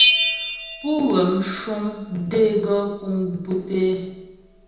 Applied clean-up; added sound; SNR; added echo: none; Bell; 3 dB; reverberation time 0.9 s.